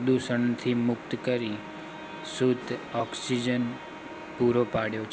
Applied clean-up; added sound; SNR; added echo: none; Bowed string instrument; 18 dB; none.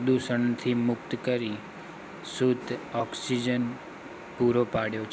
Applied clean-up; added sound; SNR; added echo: none; none; none; none.